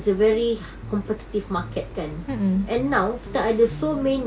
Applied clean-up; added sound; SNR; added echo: none; Guitar; 16 dB; none.